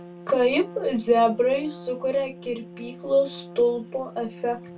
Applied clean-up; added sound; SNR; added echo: none; Trumpet; 17 dB; reverberation time 0.2 s.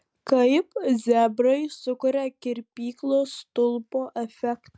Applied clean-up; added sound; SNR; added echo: none; none; none; none.